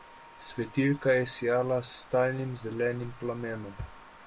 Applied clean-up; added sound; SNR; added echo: none; Cricket; 9 dB; none.